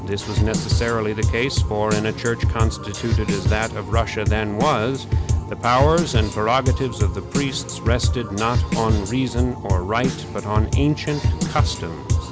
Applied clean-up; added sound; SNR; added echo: none; Drum kit; -1 dB; none.